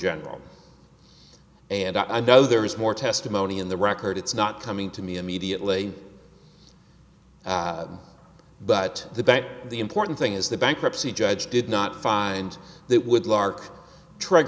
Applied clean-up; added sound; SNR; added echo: none; none; none; none.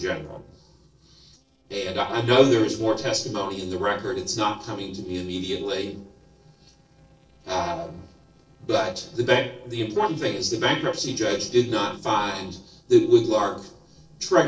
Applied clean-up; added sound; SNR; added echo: neural separator model SepFormer DNS4.